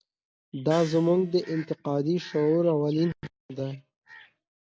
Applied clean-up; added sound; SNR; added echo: none; Gong; 19 dB; none.